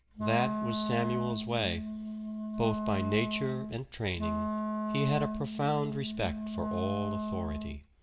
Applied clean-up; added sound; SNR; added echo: none; Wind instrument, woodwind instrument; 2 dB; reverberation time 0.3 s.